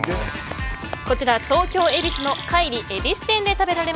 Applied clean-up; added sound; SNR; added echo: none; Chirp, tweet; 12 dB; none.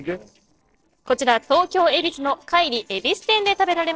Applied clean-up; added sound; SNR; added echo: neural separator model SepFormer DNS4.